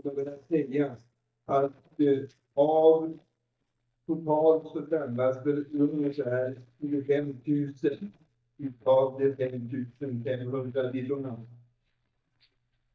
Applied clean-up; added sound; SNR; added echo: neural mask model DeepFilterNet 3.